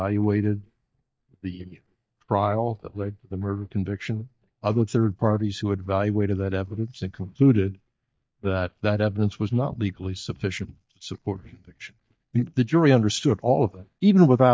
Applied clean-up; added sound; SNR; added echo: neural mask model DeepFilterNet 3.